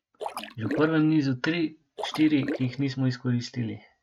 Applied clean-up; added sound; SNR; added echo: neural mask model RNNoise.